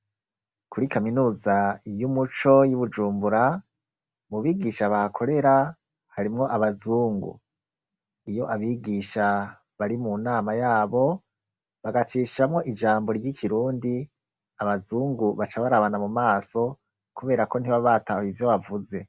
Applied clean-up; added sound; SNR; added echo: none; none; none; none.